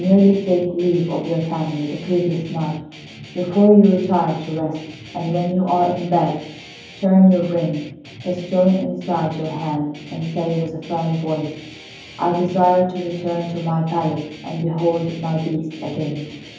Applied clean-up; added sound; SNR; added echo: none; Guitar; 19 dB; reverberation time 1.2 s.